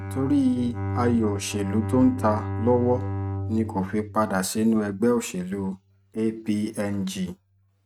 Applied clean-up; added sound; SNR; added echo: neural mask model RNNoise.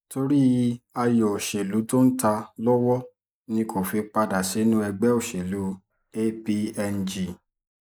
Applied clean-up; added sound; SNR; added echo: neural mask model Resemble Enhance denoiser.